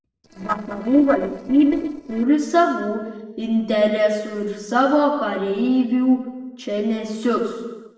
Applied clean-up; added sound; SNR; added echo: neural separator model SepFormer DNS4.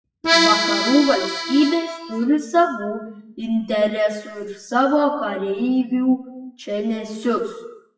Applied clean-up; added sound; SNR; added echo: classical method WPE with log-MMSE.